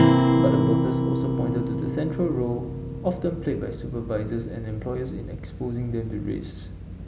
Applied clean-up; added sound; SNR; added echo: none; Acoustic guitar; -3 dB; none.